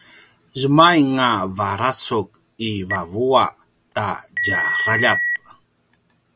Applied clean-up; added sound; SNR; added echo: none; Telephone; 4 dB; none.